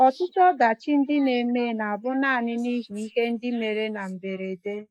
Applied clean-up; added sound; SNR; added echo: neural mask model Resemble Enhance denoiser.